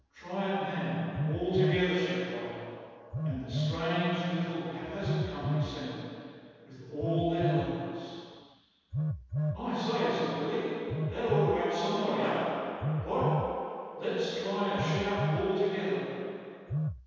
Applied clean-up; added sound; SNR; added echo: none; Telephone; 4 dB; reverberation time 2.1 s.